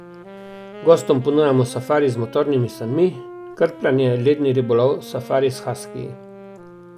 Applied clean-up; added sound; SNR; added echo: none; Wind instrument, woodwind instrument; 18 dB; none.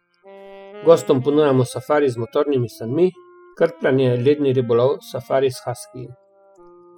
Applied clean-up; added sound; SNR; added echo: classical method spectral subtraction.